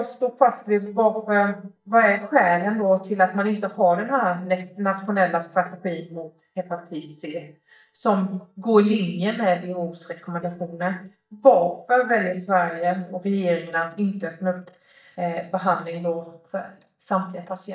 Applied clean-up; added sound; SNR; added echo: neural mask model DeepFilterNet 3.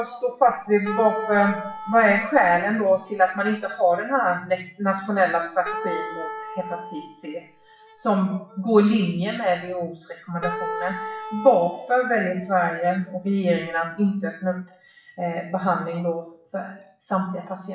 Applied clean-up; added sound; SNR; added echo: classical method WPE with log-MMSE.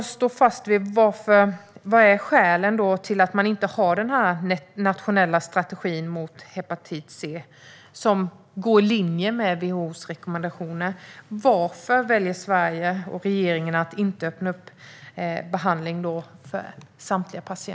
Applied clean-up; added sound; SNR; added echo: none; none; none; none.